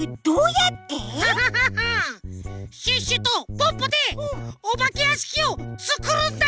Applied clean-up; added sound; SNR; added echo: none; none; none; none.